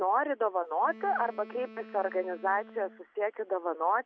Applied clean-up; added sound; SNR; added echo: none; Wind instrument, woodwind instrument; 20 dB; none.